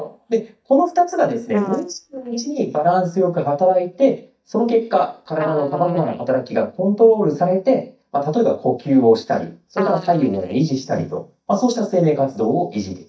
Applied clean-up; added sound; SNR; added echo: neural mask model DeepFilterNet 3.